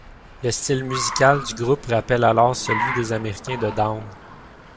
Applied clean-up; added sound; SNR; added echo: none; Car; 10 dB; none.